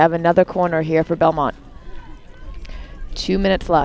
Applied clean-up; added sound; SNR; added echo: none; none; none; none.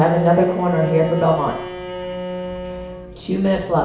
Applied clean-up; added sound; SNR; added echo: none; Bowed string instrument; 7 dB; reverberation time 0.6 s.